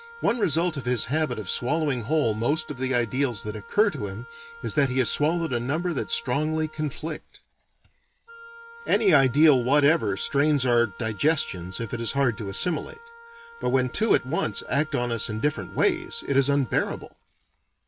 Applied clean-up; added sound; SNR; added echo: none; Wind instrument, woodwind instrument; 19 dB; none.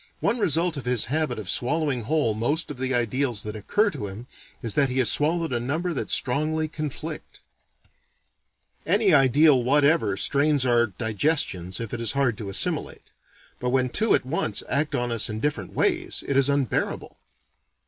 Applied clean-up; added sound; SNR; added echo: none; none; none; none.